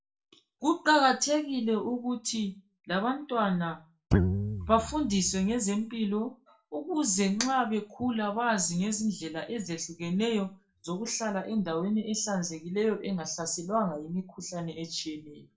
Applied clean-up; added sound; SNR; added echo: none; Guitar; 0 dB; reverberation time 0.3 s.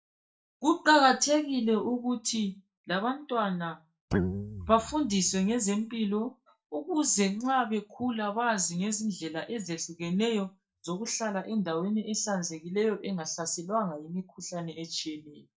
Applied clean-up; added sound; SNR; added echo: neural mask model DeepFilterNet 3.